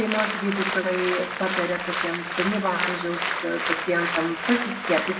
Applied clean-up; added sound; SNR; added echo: none; Applause; 2 dB; reverberation time 1.2 s.